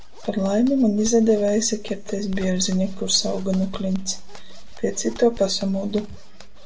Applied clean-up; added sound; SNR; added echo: none; Zipper (clothing); 9 dB; reverberation time 0.3 s.